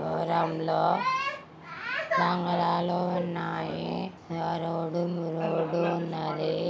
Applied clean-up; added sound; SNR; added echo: none; none; none; none.